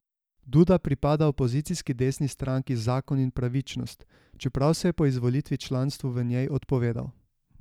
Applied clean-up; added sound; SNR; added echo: none; none; none; none.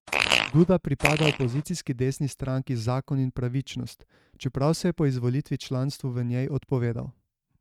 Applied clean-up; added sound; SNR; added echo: neural mask model RNNoise.